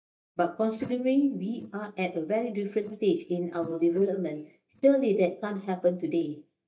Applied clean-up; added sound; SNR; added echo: neural mask model DeepFilterNet 3.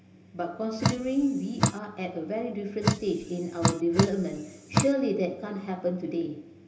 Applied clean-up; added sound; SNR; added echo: none; Drip; -1 dB; reverberation time 0.8 s.